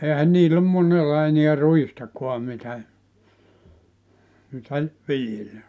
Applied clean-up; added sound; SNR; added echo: none; none; none; none.